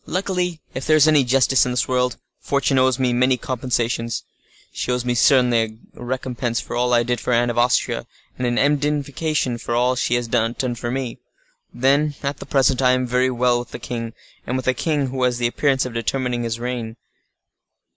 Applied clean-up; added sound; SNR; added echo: none; none; none; none.